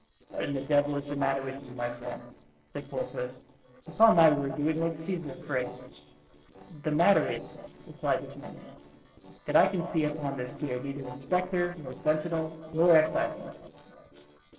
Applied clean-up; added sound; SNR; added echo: neural separator model SepFormer DNS4.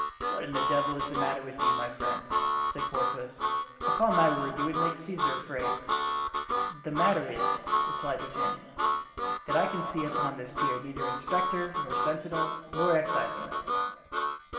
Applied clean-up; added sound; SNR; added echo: none; Harmonica; -3 dB; reverberation time 2.1 s.